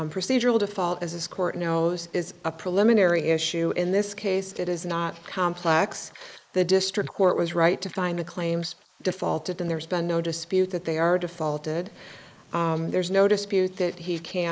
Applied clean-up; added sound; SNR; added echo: neural mask model Resemble Enhance denoiser.